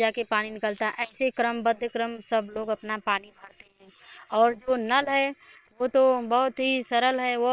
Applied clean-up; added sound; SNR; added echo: neural separator model SepFormer WHAM!.